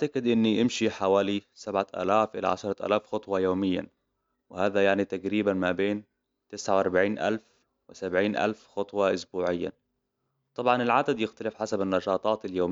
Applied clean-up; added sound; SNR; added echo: none; none; none; none.